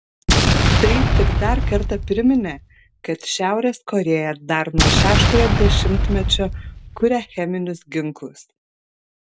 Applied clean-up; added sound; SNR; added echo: none; Explosion; -4 dB; none.